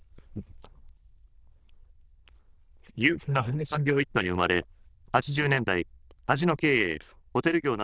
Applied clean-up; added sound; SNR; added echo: neural diffusion model UNIVERSE++.